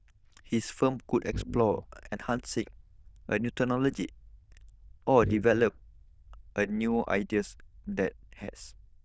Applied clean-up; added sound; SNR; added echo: neural diffusion model UNIVERSE++.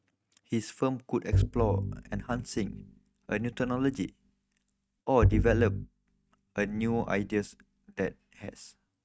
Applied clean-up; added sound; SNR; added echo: neural mask model RNNoise.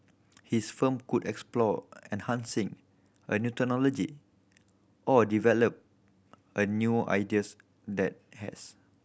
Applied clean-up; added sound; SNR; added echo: none; none; none; none.